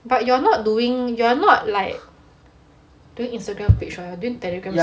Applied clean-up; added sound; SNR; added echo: none; none; none; none.